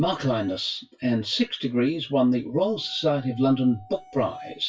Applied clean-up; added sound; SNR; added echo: classical method WPE with log-MMSE.